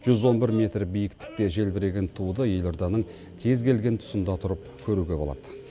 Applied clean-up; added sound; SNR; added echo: none; none; none; none.